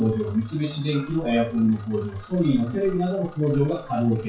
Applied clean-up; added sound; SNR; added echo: classical method WPE with log-MMSE.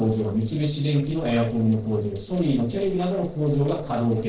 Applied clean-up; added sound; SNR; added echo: neural separator model SepFormer DNS4.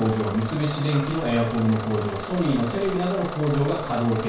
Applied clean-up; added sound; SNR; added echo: none; Bus / Engine; 11 dB; reverberation time 0.5 s.